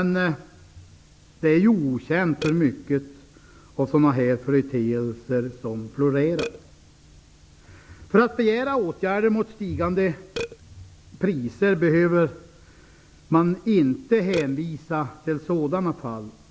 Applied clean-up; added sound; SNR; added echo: none; Burping, eructation; 19 dB; none.